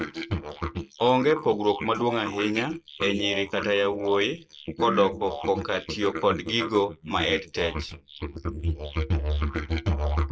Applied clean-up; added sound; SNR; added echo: neural mask model Resemble Enhance denoiser.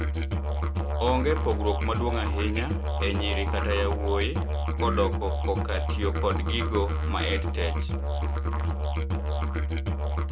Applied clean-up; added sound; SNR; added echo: none; Musical instrument; -5 dB; none.